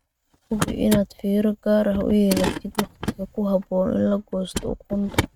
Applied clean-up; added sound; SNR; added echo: neural mask model RNNoise.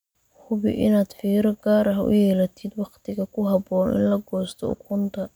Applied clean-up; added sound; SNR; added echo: none; none; none; none.